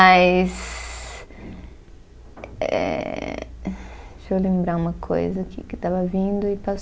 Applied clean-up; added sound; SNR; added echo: none; none; none; none.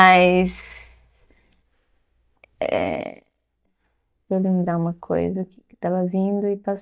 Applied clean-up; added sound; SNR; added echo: neural mask model DeepFilterNet 3.